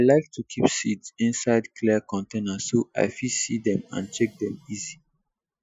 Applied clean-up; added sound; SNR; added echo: classical method Wiener filter.